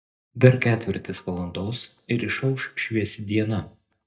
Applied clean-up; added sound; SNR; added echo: neural mask model DeepFilterNet 3.